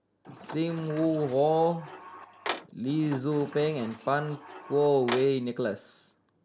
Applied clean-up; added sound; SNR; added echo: none; Sliding door; 13 dB; none.